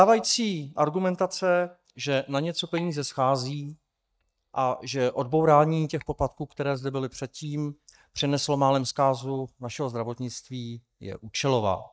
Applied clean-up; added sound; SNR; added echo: neural mask model DeepFilterNet 3.